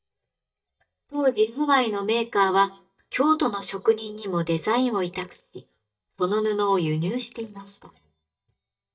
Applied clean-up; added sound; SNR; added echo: neural mask model DeepFilterNet 3.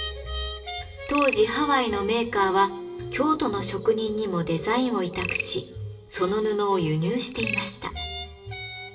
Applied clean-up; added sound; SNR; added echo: none; Frog; 12 dB; reverberation time 0.8 s.